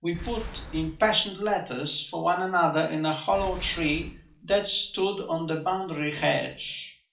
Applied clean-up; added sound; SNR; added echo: none; Boom; 15 dB; reverberation time 0.4 s.